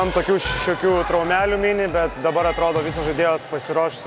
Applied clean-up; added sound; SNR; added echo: none; none; none; none.